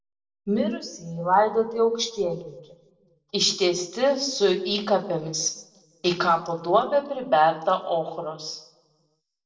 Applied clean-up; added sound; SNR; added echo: none; none; none; reverberation time 0.6 s.